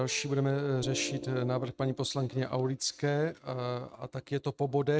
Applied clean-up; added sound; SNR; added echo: neural mask model RNNoise.